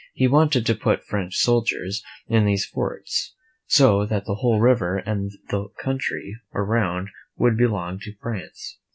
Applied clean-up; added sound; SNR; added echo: none; none; none; none.